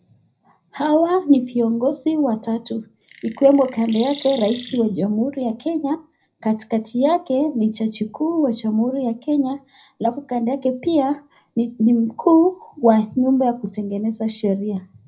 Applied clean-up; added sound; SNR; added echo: none; Chirp, tweet; 18 dB; reverberation time 0.4 s.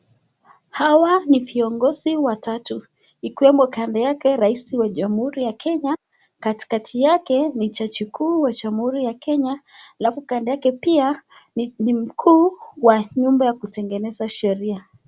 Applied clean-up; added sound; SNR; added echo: none; none; none; none.